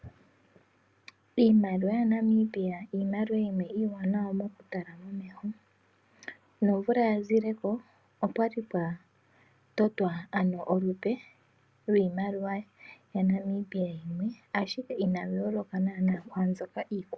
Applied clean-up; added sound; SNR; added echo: none; none; none; none.